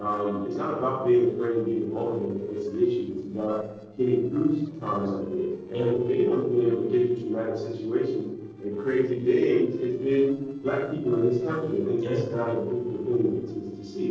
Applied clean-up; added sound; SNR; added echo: neural separator model SepFormer DNS4.